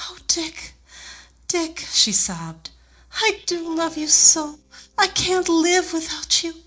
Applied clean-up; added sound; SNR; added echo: neural separator model SepFormer DNS4.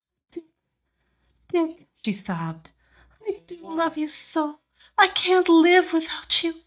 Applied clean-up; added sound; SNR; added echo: neural mask model DeepFilterNet 3.